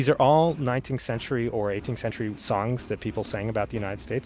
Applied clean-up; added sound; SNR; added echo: none; none; none; none.